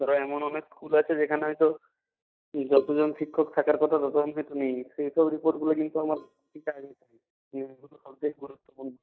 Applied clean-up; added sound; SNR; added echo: neural mask model DeepFilterNet 3.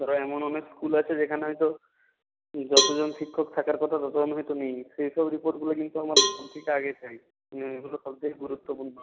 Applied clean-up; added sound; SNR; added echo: none; Cowbell; 0 dB; none.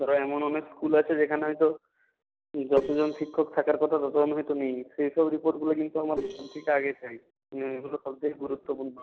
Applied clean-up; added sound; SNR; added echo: neural separator model SepFormer DNS4.